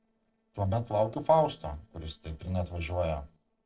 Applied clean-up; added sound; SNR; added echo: neural separator model SepFormer DNS4.